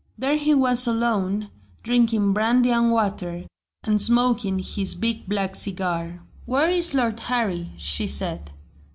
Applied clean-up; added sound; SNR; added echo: none; none; none; none.